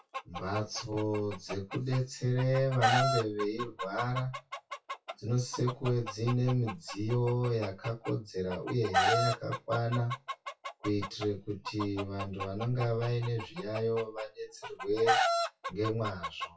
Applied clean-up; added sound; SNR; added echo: classical method WPE with log-MMSE.